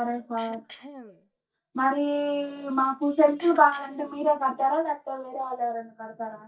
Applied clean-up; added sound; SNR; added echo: neural mask model DeepFilterNet 3.